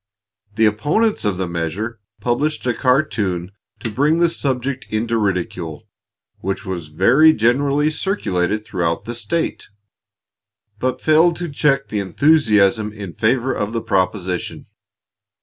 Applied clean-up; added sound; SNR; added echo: none; Snare drum; 19 dB; none.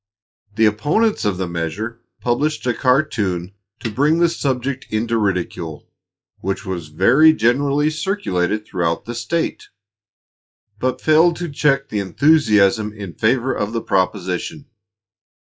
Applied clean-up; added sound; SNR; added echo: classical method log-MMSE.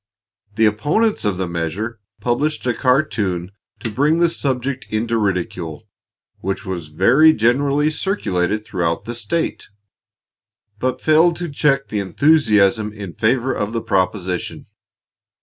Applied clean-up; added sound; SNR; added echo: neural mask model RNNoise.